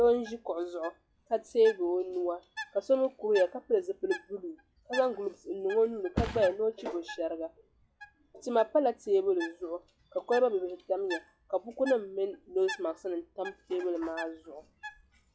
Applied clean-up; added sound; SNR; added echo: classical method log-MMSE.